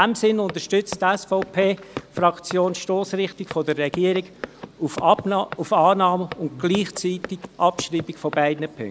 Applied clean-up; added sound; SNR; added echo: none; Walk, footsteps; 15 dB; none.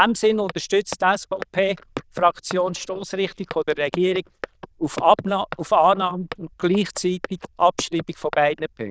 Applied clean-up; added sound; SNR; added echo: neural diffusion model UNIVERSE++.